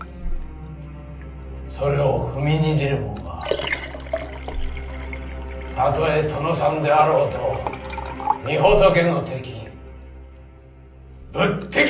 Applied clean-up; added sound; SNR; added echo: none; Liquid; 10 dB; reverberation time 0.6 s.